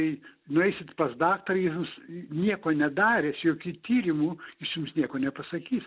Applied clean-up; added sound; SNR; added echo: none; none; none; none.